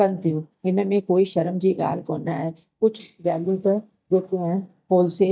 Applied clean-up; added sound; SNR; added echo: neural mask model DeepFilterNet 3.